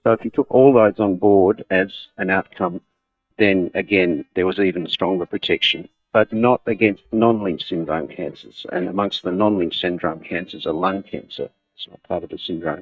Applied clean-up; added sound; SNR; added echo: neural mask model DeepFilterNet 3.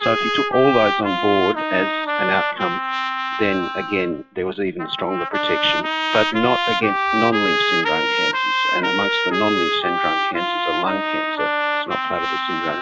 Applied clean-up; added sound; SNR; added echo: classical method log-MMSE.